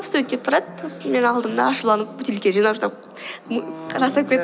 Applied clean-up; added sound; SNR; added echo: none; none; none; none.